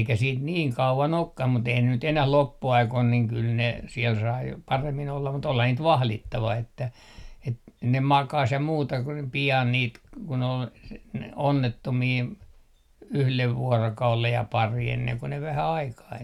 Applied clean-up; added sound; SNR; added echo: none; none; none; none.